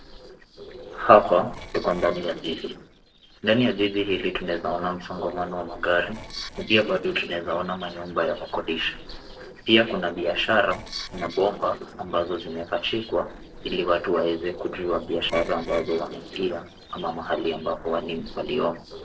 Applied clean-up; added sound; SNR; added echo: neural separator model SepFormer DNS4.